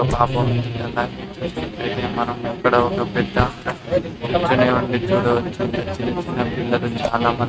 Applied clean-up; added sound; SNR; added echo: neural mask model RNNoise.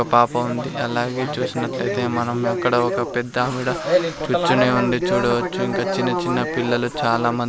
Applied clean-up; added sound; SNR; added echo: none; none; none; none.